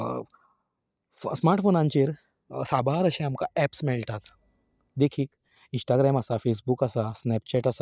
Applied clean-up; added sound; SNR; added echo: neural mask model DeepFilterNet 3.